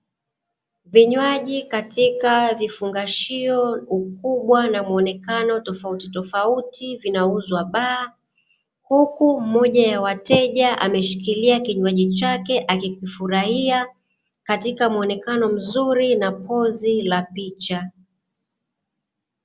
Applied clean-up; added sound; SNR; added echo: none; none; none; none.